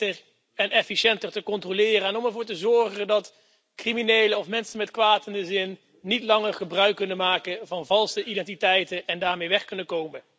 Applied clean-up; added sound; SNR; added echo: none; none; none; none.